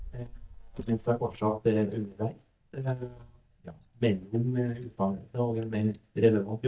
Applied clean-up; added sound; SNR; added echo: neural mask model DeepFilterNet 3.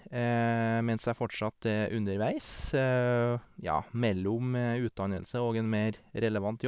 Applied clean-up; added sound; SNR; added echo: none; none; none; none.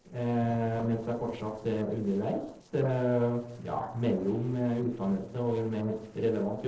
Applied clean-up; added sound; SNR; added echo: neural separator model SepFormer DNS4.